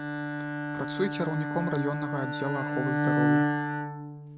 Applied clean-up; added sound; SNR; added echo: none; Bowed string instrument; -4 dB; none.